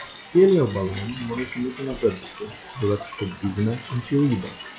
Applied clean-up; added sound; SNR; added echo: classical method log-MMSE.